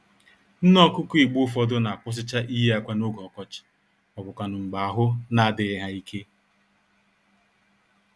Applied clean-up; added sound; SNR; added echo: none; none; none; none.